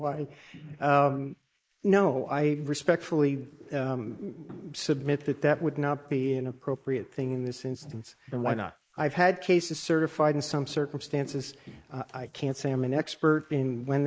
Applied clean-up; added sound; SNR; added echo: neural mask model Resemble Enhance denoiser.